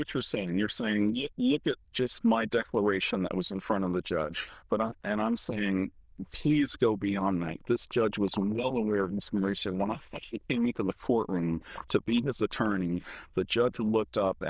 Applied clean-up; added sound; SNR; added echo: neural diffusion model UNIVERSE++.